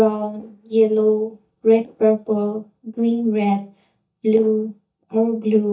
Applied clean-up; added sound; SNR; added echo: neural mask model DeepFilterNet 3.